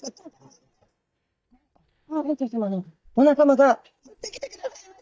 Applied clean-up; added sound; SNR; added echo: neural mask model DeepFilterNet 3.